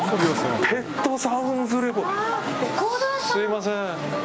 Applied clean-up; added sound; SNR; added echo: none; none; none; none.